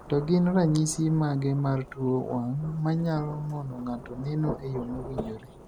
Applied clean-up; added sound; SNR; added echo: none; Rain / Thunderstorm; 14 dB; none.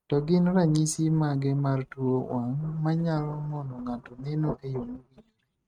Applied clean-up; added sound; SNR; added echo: neural mask model RNNoise.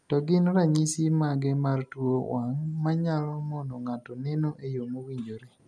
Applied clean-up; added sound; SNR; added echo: none; none; none; none.